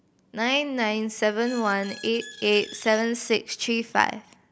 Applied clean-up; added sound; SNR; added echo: none; Squeak; 19 dB; none.